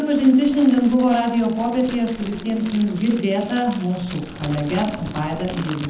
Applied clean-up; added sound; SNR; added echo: none; Crackle; 14 dB; reverberation time 0.8 s.